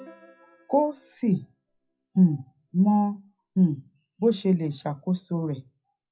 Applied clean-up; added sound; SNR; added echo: classical method WPE with log-MMSE.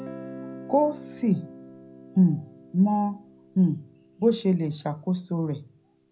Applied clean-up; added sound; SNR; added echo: none; Guitar; 18 dB; reverberation time 0.4 s.